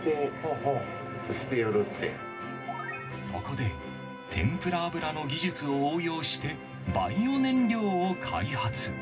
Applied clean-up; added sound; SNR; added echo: none; none; none; reverberation time 0.4 s.